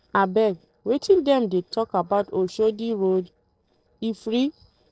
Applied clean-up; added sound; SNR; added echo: neural separator model SepFormer DNS4.